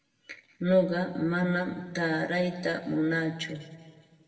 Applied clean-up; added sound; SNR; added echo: none; none; none; reverberation time 1.5 s.